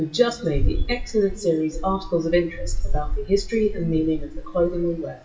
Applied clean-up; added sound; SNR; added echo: classical method WPE with log-MMSE.